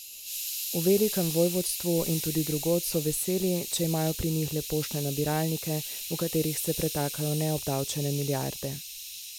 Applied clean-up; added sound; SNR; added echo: none; Hiss; 7 dB; none.